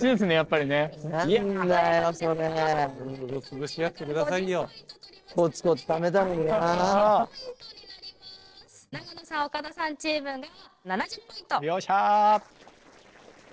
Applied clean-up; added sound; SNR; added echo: neural separator model SepFormer DNS4.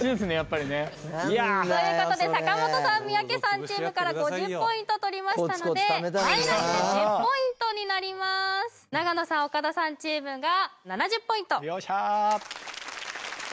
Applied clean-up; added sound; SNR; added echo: none; none; none; none.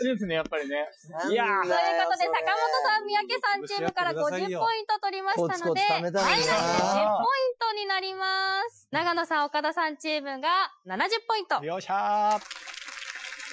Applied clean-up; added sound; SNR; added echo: classical method Wiener filter.